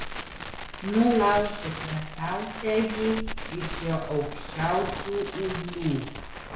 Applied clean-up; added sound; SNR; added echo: none; Crackle; 7 dB; reverberation time 0.6 s.